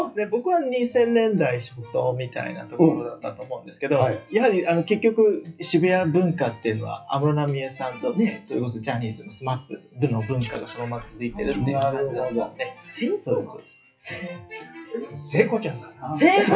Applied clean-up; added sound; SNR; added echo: classical method WPE with log-MMSE.